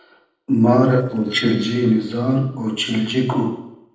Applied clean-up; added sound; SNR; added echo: neural separator model SepFormer DNS4.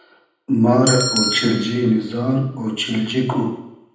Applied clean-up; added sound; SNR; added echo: none; Bell; 6 dB; reverberation time 0.8 s.